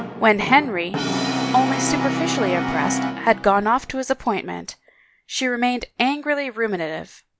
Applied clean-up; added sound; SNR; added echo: none; Brass instrument; 5 dB; none.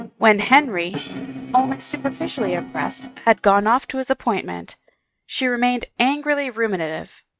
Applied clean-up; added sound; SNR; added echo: neural mask model RNNoise.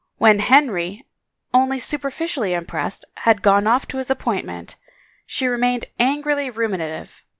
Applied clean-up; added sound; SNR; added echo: none; none; none; none.